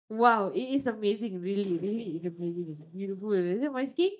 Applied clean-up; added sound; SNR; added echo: neural mask model DeepFilterNet 3.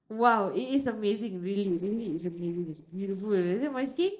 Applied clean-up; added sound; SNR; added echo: neural separator model SepFormer DNS4.